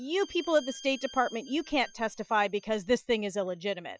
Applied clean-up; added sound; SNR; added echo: classical method Wiener filter.